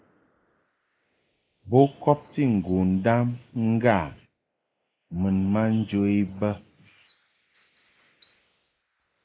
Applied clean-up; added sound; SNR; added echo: neural mask model Resemble Enhance denoiser.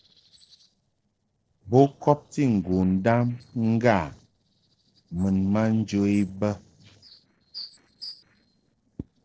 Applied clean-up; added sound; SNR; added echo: neural separator model SepFormer DNS4.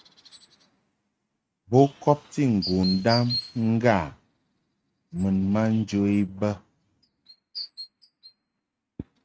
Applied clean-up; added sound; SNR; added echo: neural mask model RNNoise.